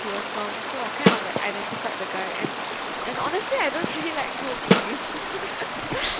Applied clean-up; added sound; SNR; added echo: none; Stream + Snare drum; -4 dB; none.